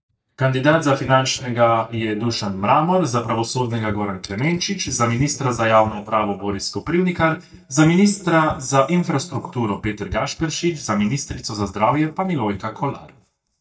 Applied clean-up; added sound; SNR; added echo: neural mask model DeepFilterNet 3.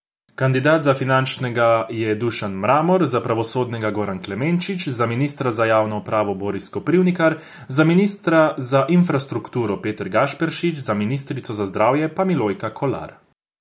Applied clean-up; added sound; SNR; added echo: none; none; none; none.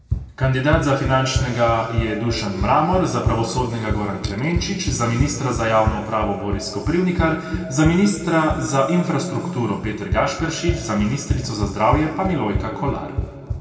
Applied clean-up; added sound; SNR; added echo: none; Run; 7 dB; reverberation time 2.1 s.